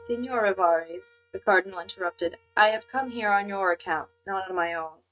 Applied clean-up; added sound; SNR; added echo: neural mask model RNNoise.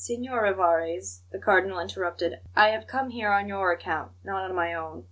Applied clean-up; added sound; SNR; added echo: none; none; none; none.